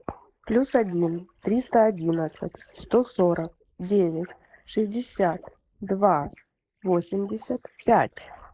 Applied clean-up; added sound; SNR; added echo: neural mask model Resemble Enhance denoiser.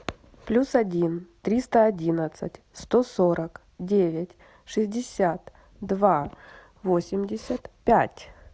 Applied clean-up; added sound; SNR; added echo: none; none; none; none.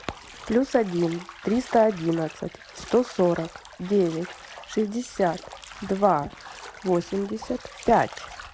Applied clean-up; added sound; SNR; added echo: none; Bathtub (filling or washing); 17 dB; none.